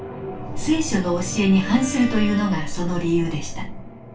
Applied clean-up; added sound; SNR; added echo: none; Bowed string instrument; 16 dB; reverberation time 0.2 s.